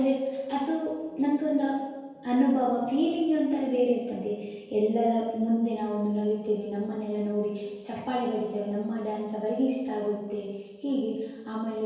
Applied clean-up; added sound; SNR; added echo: none; none; none; reverberation time 1.2 s.